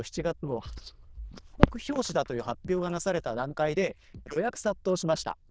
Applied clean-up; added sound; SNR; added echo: neural diffusion model UNIVERSE++.